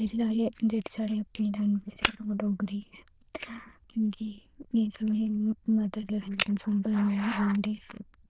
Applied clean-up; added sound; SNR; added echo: neural diffusion model UNIVERSE++.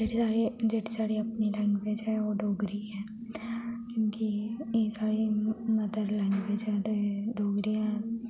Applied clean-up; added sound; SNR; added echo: none; none; none; none.